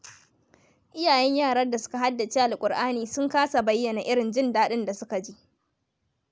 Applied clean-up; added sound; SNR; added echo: none; none; none; none.